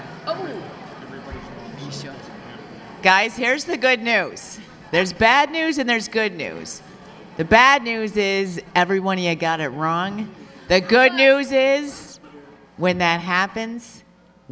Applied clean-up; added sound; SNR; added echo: none; none; none; none.